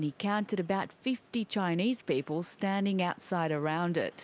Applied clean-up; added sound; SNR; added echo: none; none; none; none.